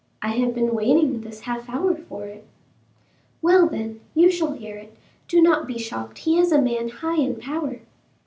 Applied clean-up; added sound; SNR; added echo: none; none; none; none.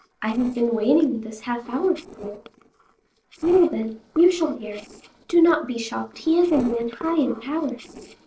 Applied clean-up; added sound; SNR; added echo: neural separator model SepFormer DNS4.